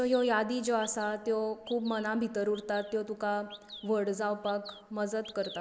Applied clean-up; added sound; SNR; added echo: neural mask model Resemble Enhance denoiser.